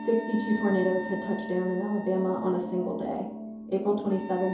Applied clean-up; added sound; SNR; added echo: none; Wind instrument, woodwind instrument; 15 dB; reverberation time 2.8 s.